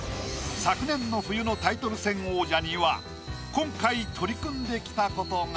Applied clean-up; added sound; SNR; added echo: none; Screech; 18 dB; none.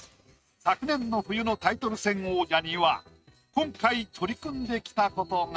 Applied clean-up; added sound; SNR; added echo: neural mask model RNNoise.